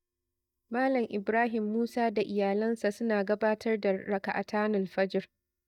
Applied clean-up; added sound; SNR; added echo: neural mask model DeepFilterNet 3.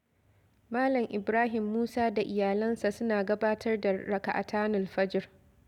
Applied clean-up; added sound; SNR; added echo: none; none; none; none.